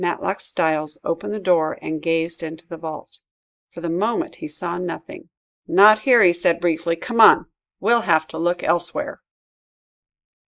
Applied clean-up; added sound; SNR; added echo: neural mask model Resemble Enhance denoiser.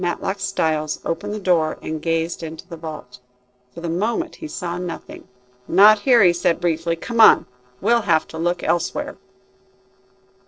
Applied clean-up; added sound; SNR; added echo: neural separator model SepFormer DNS4.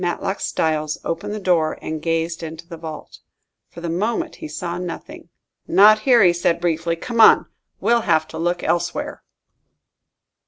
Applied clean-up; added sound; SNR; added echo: none; none; none; none.